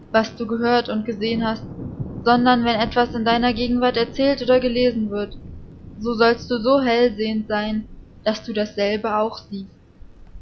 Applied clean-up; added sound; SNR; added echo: none; Thunder; 15 dB; none.